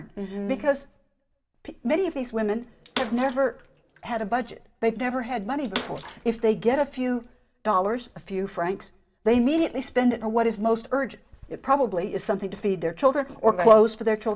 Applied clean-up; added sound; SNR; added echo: none; Bathtub (filling or washing) / Water / Splash, splatter; 15 dB; reverberation time 0.2 s.